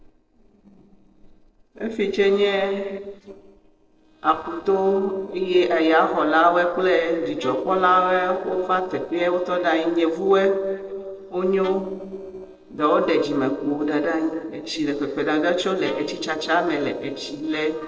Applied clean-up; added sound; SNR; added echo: neural separator model SepFormer DNS4.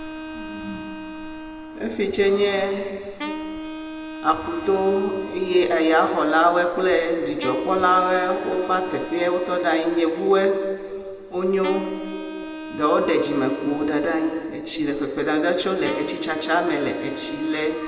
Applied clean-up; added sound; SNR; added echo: none; Wind instrument, woodwind instrument; 12 dB; reverberation time 2.3 s.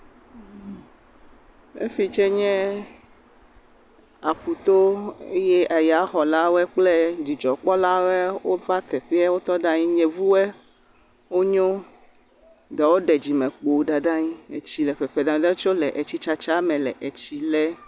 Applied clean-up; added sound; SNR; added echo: none; none; none; none.